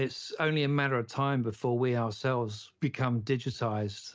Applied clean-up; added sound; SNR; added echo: none; none; none; none.